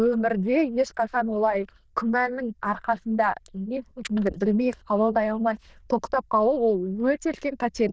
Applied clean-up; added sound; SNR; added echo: neural diffusion model UNIVERSE++.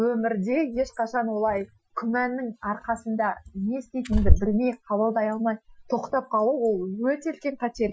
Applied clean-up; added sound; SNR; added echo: classical method Wiener filter.